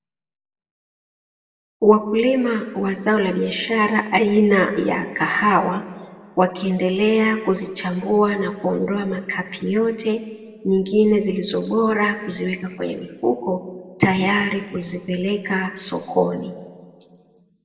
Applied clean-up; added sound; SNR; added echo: none; none; none; reverberation time 1.4 s.